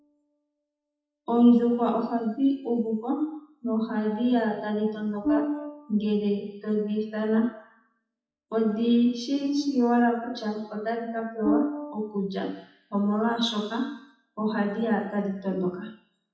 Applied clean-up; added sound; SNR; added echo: classical method WPE with log-MMSE.